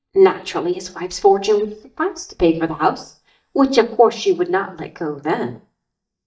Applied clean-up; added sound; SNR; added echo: neural mask model DeepFilterNet 3.